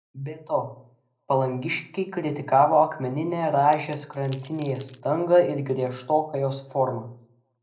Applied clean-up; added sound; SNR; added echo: none; Rattle / Keys jangling; 19 dB; reverberation time 0.5 s.